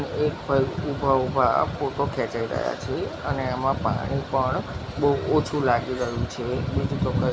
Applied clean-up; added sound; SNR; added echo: none; none; none; none.